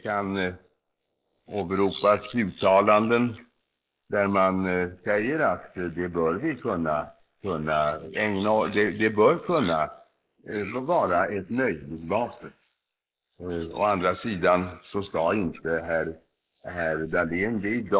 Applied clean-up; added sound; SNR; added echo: neural mask model Resemble Enhance denoiser.